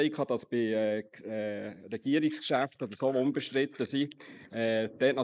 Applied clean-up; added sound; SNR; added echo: neural mask model Resemble Enhance denoiser.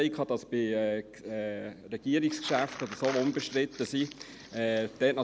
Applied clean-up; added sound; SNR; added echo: none; Crumpling, crinkling; 14 dB; none.